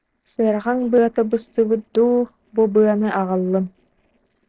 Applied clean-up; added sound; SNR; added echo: neural separator model SepFormer DNS4.